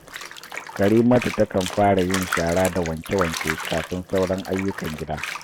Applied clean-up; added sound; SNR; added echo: none; Bathtub (filling or washing); 9 dB; none.